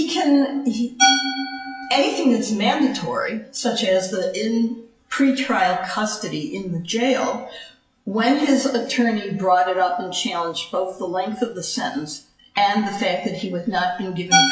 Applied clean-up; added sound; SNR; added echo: classical method WPE with log-MMSE.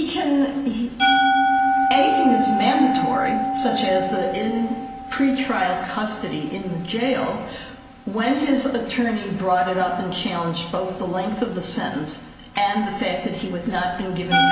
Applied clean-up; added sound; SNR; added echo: none; Musical instrument; 2 dB; reverberation time 0.7 s.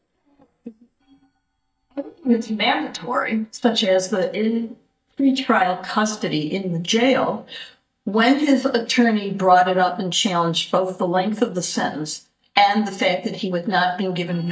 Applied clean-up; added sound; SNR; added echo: neural mask model DeepFilterNet 3.